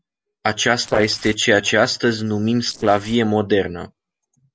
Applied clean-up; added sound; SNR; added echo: neural separator model SepFormer DNS4.